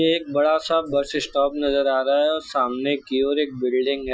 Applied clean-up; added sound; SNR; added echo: classical method Wiener filter.